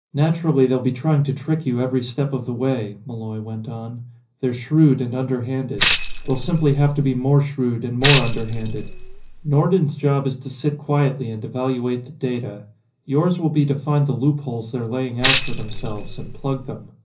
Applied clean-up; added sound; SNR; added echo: none; Tambourine; 3 dB; reverberation time 0.5 s.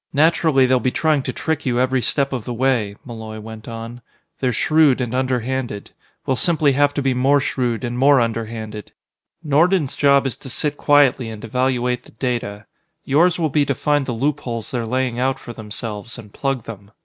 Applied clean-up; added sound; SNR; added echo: none; none; none; none.